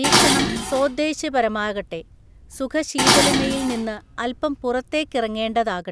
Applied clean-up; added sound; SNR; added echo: none; Dishes, pots, and pans; 0 dB; none.